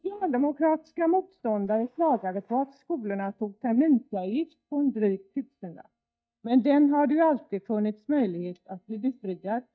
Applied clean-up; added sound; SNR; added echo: neural mask model DeepFilterNet 3.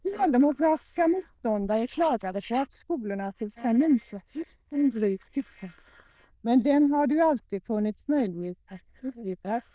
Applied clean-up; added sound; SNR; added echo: neural diffusion model UNIVERSE++.